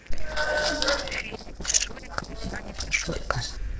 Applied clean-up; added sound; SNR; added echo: neural separator model SepFormer DNS4.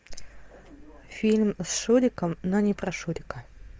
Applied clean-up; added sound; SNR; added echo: none; none; none; none.